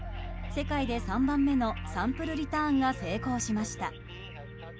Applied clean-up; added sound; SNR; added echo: none; none; none; none.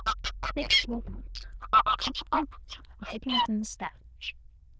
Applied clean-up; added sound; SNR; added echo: neural diffusion model UNIVERSE++.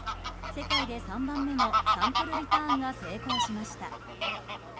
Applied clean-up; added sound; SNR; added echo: none; Fowl; -4 dB; none.